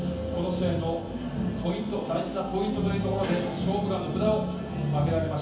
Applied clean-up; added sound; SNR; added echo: none; none; none; reverberation time 0.7 s.